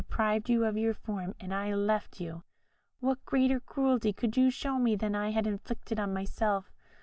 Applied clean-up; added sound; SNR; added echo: none; none; none; none.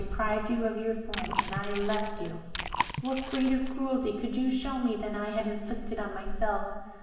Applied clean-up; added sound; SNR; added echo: none; Chewing, mastication; 4 dB; reverberation time 1.3 s.